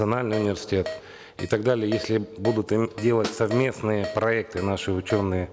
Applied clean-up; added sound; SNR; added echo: none; Keyboard (musical) + Snare drum; 13 dB; none.